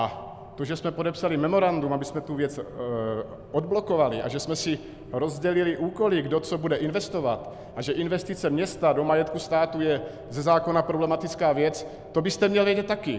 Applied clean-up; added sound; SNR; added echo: none; Rain; 20 dB; none.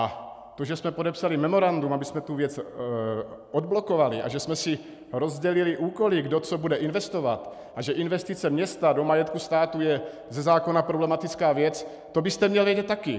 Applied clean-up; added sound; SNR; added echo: none; none; none; none.